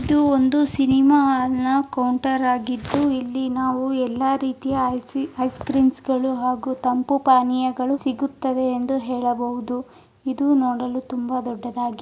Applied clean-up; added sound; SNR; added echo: none; none; none; none.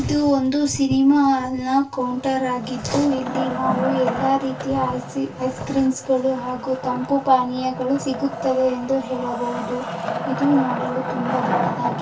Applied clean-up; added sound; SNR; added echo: none; Wood; 7 dB; reverberation time 0.2 s.